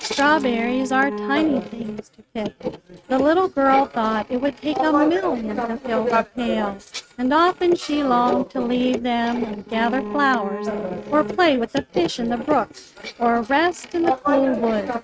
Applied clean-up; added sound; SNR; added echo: neural mask model RNNoise.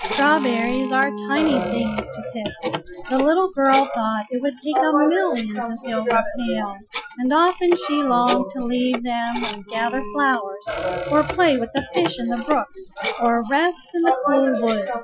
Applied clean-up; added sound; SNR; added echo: classical method Wiener filter.